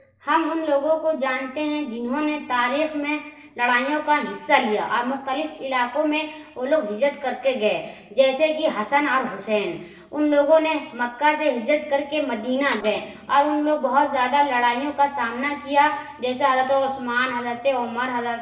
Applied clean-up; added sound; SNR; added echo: neural separator model SepFormer DNS4.